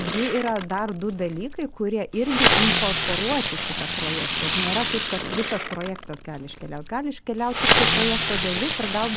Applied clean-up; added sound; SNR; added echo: none; Fireworks; -2 dB; none.